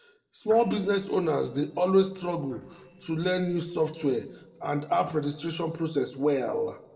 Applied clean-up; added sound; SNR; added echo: neural separator model SepFormer DNS4.